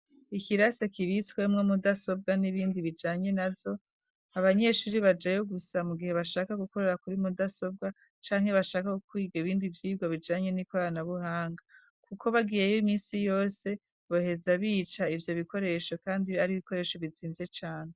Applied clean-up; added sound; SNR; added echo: none; none; none; none.